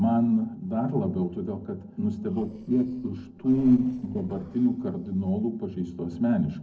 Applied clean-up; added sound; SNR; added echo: neural separator model SepFormer DNS4.